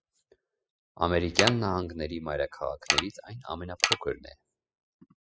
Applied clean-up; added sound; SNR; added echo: classical method spectral subtraction.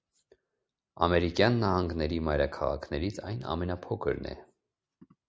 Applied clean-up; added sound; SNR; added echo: none; none; none; none.